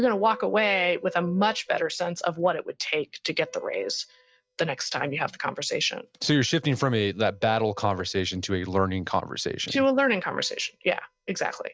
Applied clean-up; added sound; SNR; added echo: neural mask model DeepFilterNet 3.